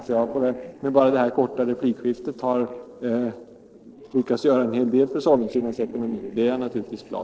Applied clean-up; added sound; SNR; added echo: neural separator model SepFormer DNS4.